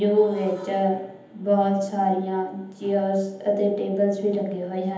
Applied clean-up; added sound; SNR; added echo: none; none; none; reverberation time 1.3 s.